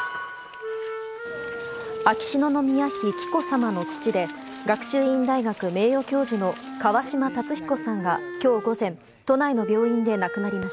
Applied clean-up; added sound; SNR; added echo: none; Wind instrument, woodwind instrument; 10 dB; none.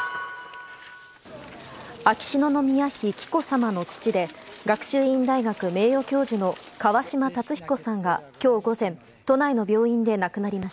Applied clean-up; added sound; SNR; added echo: none; none; none; none.